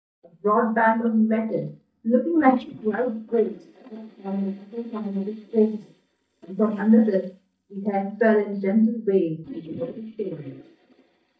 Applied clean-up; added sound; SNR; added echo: neural mask model DeepFilterNet 3.